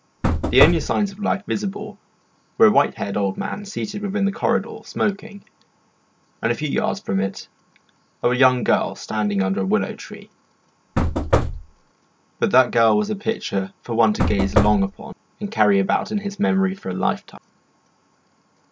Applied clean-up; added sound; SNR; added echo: none; Knock / Wood; -1 dB; none.